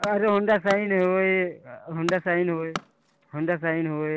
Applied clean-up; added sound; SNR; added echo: none; Tools; 15 dB; none.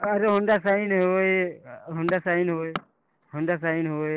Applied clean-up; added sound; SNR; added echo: neural mask model Resemble Enhance denoiser.